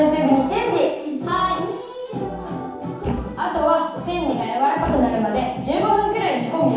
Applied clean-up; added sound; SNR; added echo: none; Thump, thud; 11 dB; reverberation time 0.8 s.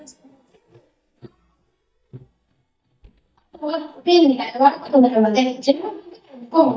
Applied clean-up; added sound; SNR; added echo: neural mask model DeepFilterNet 3.